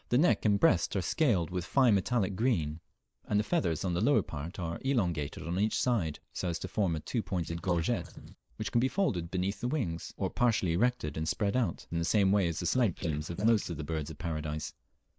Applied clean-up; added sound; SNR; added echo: neural mask model Resemble Enhance denoiser.